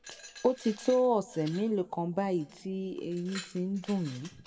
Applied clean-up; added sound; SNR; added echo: none; Glass; 20 dB; reverberation time 1.8 s.